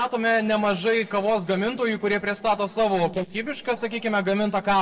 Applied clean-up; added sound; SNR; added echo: neural separator model SepFormer DNS4.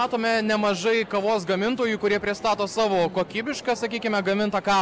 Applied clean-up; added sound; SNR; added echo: none; none; none; none.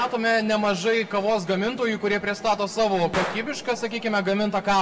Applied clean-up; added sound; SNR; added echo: none; Gunshot, gunfire; 16 dB; reverberation time 1.1 s.